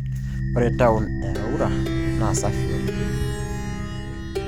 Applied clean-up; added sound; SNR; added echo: none; Plucked string instrument; -3 dB; none.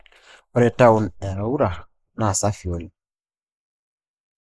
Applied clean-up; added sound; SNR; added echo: neural mask model Resemble Enhance denoiser.